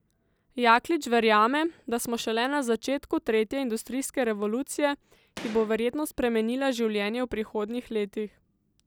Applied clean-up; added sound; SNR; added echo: none; Gunshot, gunfire; 18 dB; none.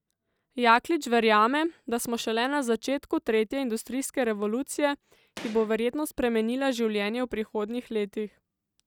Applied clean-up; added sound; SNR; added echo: neural mask model RNNoise.